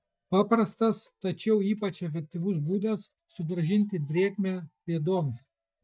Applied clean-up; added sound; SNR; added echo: neural mask model DeepFilterNet 3.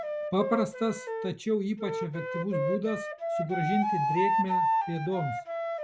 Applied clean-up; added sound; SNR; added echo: none; Wind instrument, woodwind instrument; -1 dB; none.